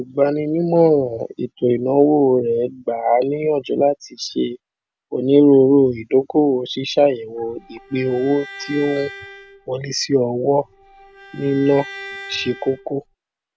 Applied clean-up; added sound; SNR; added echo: none; Bowed string instrument; 19 dB; none.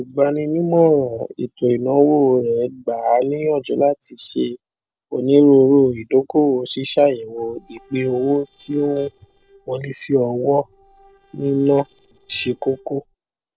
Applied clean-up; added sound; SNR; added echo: neural separator model SepFormer DNS4.